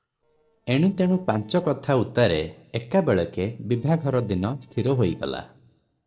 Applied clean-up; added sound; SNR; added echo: neural separator model SepFormer DNS4.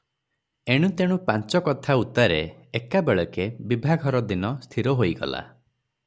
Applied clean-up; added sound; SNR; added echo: none; none; none; none.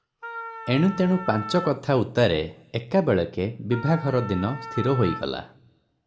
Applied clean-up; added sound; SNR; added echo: none; Wind instrument, woodwind instrument; 11 dB; reverberation time 0.5 s.